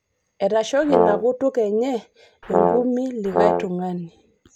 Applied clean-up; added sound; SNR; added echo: none; Brass instrument; -2 dB; none.